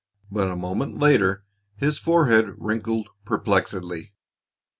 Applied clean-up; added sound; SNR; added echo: none; none; none; none.